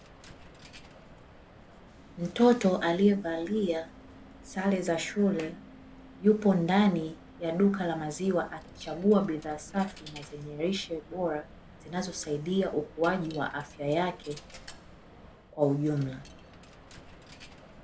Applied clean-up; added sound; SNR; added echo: none; Coin (dropping); 20 dB; none.